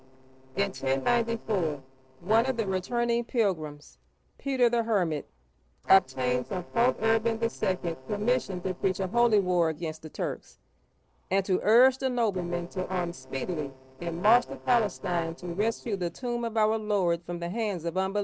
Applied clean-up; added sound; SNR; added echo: neural separator model SepFormer DNS4.